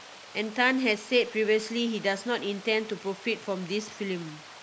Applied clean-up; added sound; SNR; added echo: none; Water; 18 dB; none.